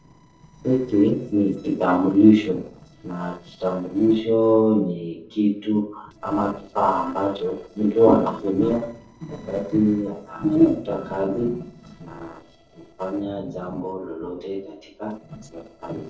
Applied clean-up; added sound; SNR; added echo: neural separator model SepFormer DNS4.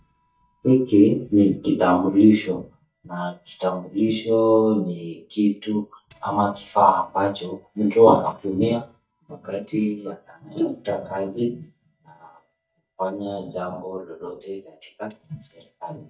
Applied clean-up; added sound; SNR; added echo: neural mask model DeepFilterNet 3.